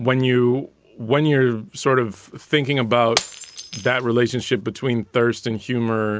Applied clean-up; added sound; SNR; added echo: none; Shatter; 13 dB; none.